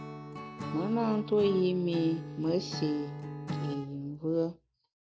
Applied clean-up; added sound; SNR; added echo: none; Acoustic guitar / Strum; 9 dB; none.